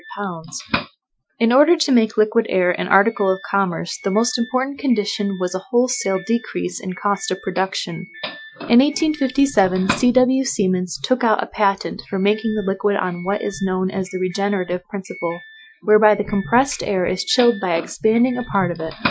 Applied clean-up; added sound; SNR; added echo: classical method Wiener filter.